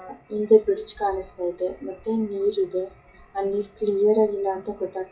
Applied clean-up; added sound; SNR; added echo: classical method WPE with log-MMSE.